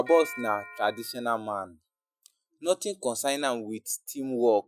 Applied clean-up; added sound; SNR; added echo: classical method Wiener filter.